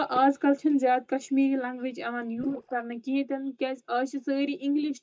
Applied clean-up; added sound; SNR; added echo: neural mask model DeepFilterNet 3.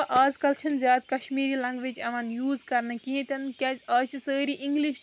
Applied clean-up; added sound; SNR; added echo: none; none; none; none.